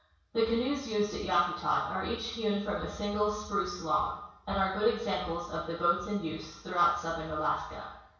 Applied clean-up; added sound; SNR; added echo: none; none; none; reverberation time 0.6 s.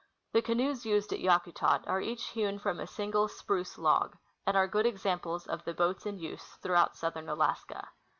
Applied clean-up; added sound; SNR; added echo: none; none; none; none.